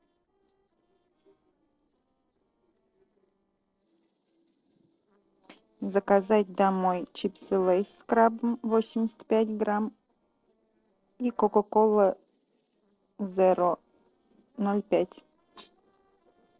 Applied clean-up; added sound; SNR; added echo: neural separator model SepFormer DNS4.